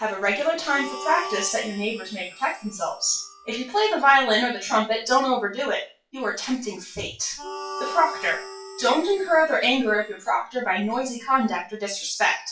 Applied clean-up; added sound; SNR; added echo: classical method WPE with log-MMSE.